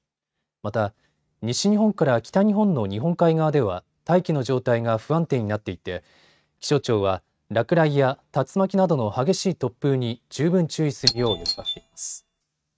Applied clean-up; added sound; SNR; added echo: neural mask model RNNoise.